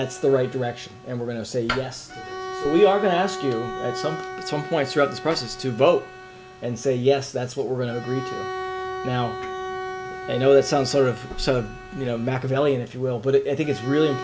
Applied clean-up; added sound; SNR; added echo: none; Bowed string instrument; 11 dB; none.